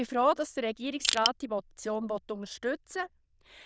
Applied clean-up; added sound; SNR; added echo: neural diffusion model UNIVERSE++.